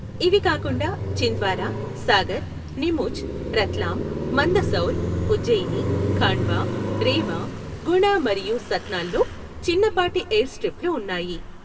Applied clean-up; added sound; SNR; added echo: none; Car passing by; 4 dB; reverberation time 1.5 s.